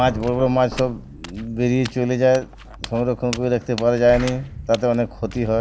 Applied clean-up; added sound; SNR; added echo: none; Knock + Walk, footsteps; 14 dB; none.